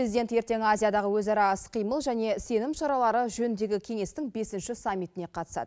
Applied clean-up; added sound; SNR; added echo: none; none; none; none.